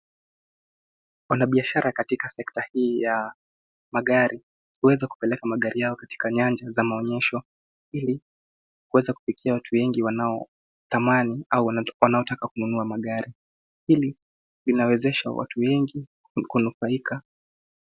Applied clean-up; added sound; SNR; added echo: none; none; none; none.